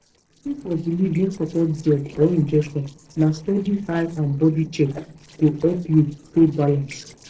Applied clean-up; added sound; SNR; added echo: neural separator model SepFormer DNS4.